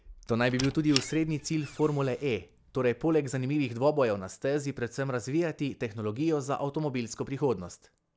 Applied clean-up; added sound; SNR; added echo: none; Squeak; 12 dB; none.